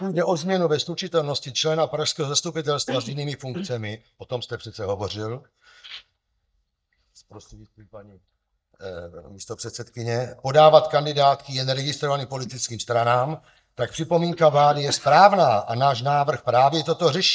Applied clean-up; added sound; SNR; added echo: neural mask model DeepFilterNet 3.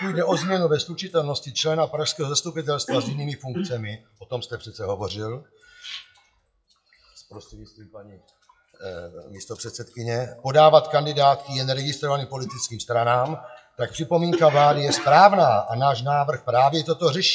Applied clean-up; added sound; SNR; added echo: classical method WPE with log-MMSE.